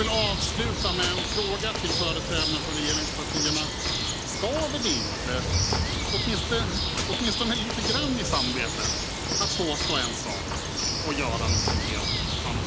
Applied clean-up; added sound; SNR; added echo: none; Bird; -4 dB; none.